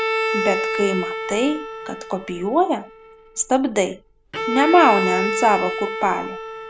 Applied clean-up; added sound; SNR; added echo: none; Bowed string instrument; 4 dB; none.